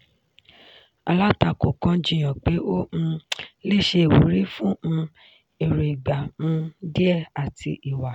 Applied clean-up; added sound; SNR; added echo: none; none; none; none.